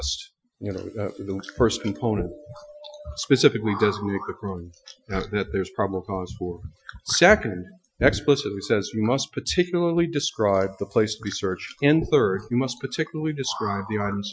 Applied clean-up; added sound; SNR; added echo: classical method Wiener filter.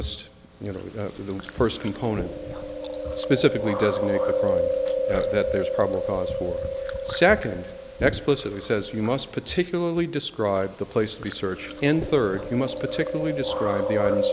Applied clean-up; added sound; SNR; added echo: none; Chewing, mastication; 3 dB; none.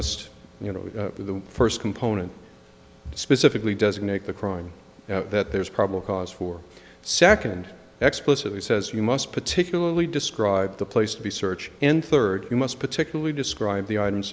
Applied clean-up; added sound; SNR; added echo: none; none; none; none.